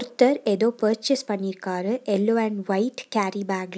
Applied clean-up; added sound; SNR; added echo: none; none; none; none.